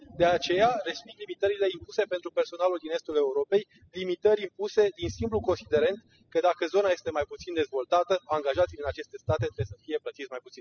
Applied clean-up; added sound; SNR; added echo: classical method spectral subtraction.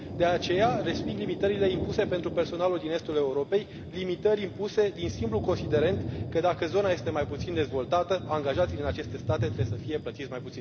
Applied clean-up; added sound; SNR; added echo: none; Thunder; 6 dB; none.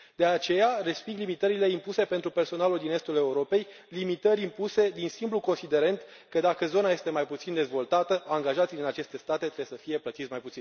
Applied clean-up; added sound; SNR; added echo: none; none; none; none.